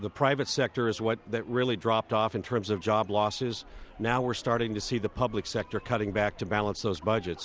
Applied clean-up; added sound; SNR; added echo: none; none; none; none.